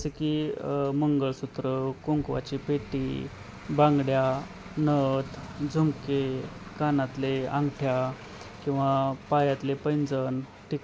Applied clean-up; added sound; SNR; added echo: none; none; none; none.